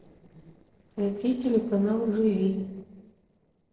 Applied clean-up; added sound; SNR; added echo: neural separator model SepFormer DNS4.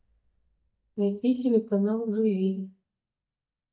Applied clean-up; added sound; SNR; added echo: neural mask model DeepFilterNet 3.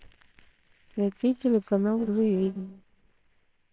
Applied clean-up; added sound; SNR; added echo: neural separator model SepFormer WHAMR!.